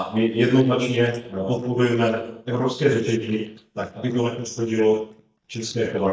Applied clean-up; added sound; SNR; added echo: neural mask model DeepFilterNet 3.